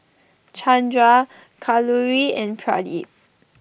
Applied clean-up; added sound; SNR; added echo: none; none; none; none.